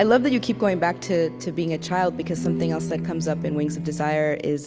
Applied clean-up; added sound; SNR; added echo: none; none; none; none.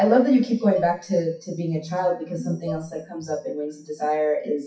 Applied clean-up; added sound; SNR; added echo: classical method WPE with log-MMSE.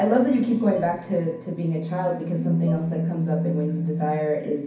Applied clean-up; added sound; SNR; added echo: none; Dishes, pots, and pans; 18 dB; reverberation time 0.6 s.